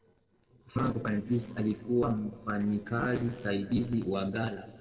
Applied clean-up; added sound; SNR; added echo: neural separator model SepFormer DNS4.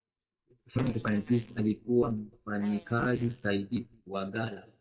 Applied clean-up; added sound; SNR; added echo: neural mask model DeepFilterNet 3.